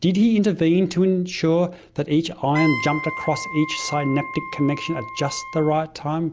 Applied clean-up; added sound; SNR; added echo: none; Wind instrument, woodwind instrument; 10 dB; none.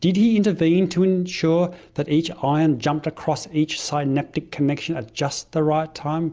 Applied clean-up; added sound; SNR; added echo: none; none; none; none.